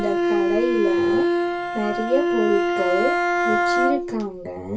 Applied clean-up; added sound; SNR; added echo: none; Bowed string instrument; -4 dB; reverberation time 0.2 s.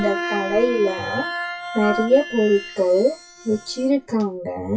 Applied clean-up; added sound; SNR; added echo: classical method WPE with log-MMSE.